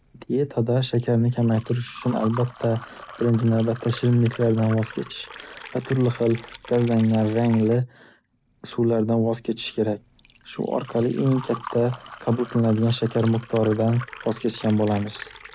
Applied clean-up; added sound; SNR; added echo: none; Liquid; 19 dB; none.